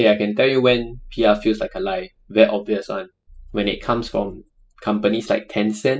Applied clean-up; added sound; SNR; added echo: classical method spectral subtraction.